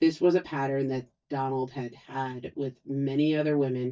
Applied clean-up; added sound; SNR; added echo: neural mask model DeepFilterNet 3.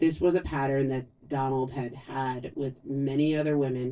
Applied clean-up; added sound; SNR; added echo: neural separator model SepFormer DNS4.